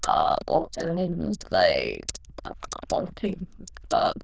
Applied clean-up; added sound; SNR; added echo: neural diffusion model UNIVERSE++.